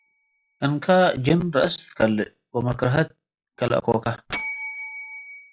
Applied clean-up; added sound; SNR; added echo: classical method log-MMSE.